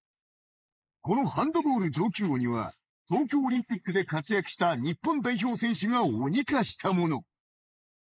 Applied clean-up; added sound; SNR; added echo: neural mask model Resemble Enhance denoiser.